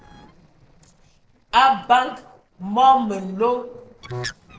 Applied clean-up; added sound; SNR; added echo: neural separator model SepFormer DNS4.